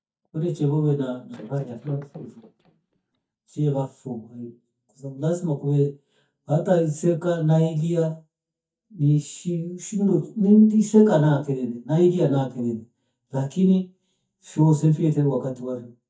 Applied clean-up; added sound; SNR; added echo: neural mask model DeepFilterNet 3.